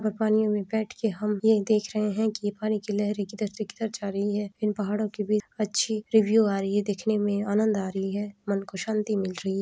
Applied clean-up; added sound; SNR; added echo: none; none; none; none.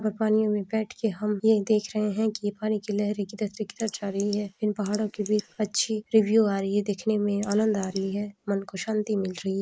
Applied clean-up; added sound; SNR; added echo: neural mask model Resemble Enhance denoiser.